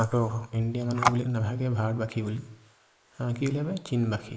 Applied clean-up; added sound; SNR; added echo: neural mask model Resemble Enhance denoiser.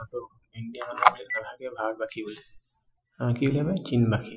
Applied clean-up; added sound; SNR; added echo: classical method Wiener filter.